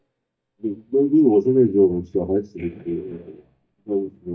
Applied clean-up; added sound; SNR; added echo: neural mask model DeepFilterNet 3.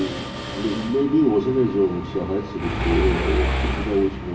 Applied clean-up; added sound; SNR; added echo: none; Mechanisms; 4 dB; reverberation time 1.0 s.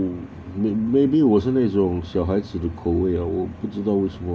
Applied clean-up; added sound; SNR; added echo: none; none; none; none.